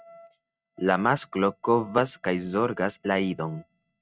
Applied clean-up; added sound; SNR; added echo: neural mask model RNNoise.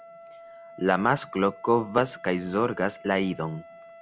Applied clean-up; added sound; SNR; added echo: none; Wind instrument, woodwind instrument; 20 dB; none.